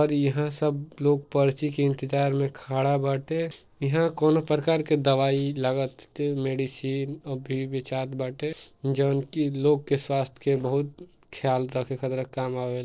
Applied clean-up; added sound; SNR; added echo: neural separator model SepFormer DNS4.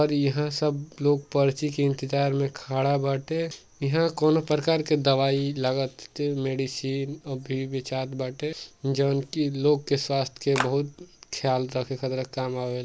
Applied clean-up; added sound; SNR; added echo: none; Clapping; 4 dB; none.